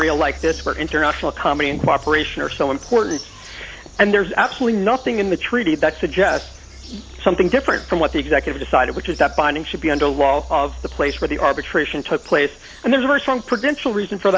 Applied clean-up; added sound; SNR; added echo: none; Bird vocalization, bird call, bird song; 16 dB; none.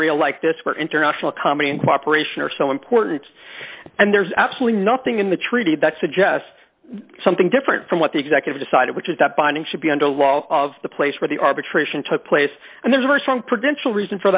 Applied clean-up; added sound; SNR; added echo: none; none; none; none.